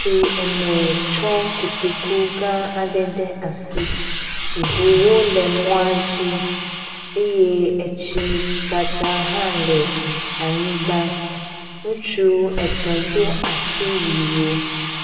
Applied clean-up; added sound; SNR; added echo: none; Hiss; 4 dB; reverberation time 2.3 s.